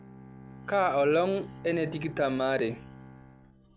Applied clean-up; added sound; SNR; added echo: none; Bowed string instrument; 17 dB; none.